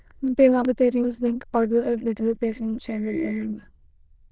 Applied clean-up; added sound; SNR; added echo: neural diffusion model UNIVERSE++.